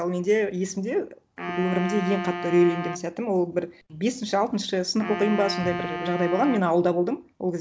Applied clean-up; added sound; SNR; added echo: none; Wind instrument, woodwind instrument; 9 dB; none.